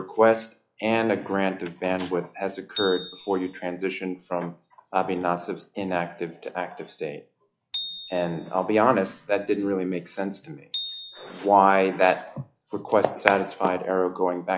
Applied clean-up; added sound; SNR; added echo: classical method log-MMSE.